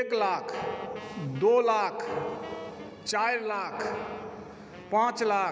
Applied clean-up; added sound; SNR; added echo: none; Wind instrument, woodwind instrument; 18 dB; none.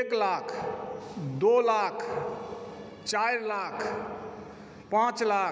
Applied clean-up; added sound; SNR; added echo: none; none; none; none.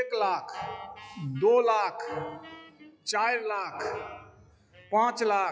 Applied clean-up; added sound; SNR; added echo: classical method log-MMSE.